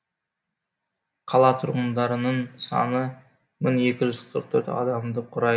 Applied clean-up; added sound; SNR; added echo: none; none; none; none.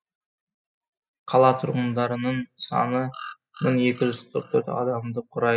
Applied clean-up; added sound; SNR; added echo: classical method spectral subtraction.